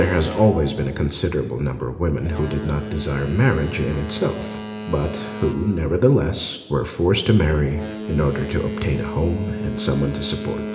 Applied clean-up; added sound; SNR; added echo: none; Boat, Water vehicle; 10 dB; reverberation time 0.8 s.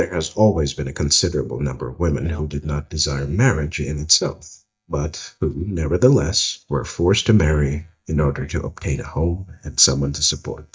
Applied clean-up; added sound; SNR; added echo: neural mask model DeepFilterNet 3.